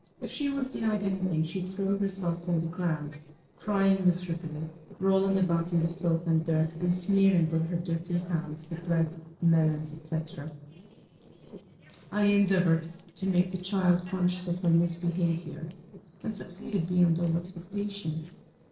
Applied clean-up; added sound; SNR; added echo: neural separator model SepFormer DNS4.